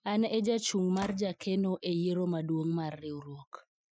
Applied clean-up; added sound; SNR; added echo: classical method Wiener filter.